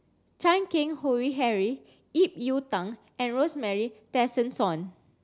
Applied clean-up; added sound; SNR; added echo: none; none; none; none.